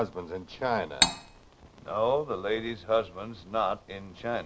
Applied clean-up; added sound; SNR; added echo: none; Cutlery, silverware; -4 dB; none.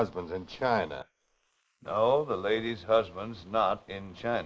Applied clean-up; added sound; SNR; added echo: neural mask model Resemble Enhance denoiser.